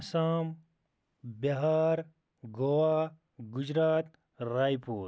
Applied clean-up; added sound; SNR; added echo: none; none; none; none.